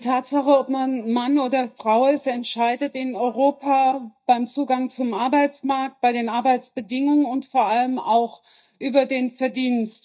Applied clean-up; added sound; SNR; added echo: neural mask model DeepFilterNet 3.